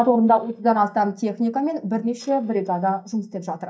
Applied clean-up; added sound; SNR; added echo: neural mask model DeepFilterNet 3.